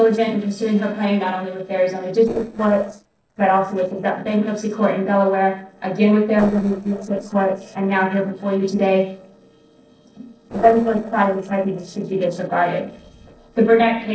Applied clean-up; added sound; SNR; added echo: neural separator model SepFormer DNS4.